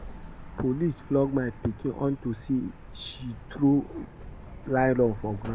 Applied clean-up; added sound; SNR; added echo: none; Truck; 14 dB; none.